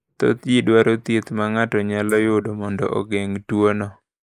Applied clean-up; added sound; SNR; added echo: neural mask model Resemble Enhance denoiser.